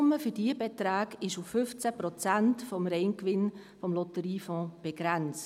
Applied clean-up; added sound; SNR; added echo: none; none; none; none.